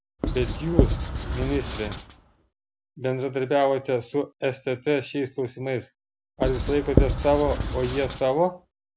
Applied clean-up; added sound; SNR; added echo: none; Writing; 0 dB; none.